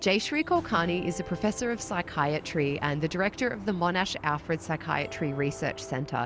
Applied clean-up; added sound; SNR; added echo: none; Sliding door; 17 dB; none.